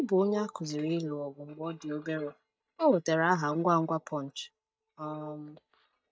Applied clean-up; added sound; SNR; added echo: neural mask model DeepFilterNet 3.